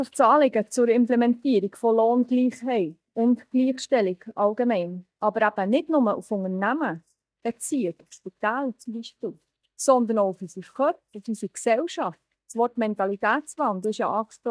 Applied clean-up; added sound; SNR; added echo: neural mask model DeepFilterNet 3.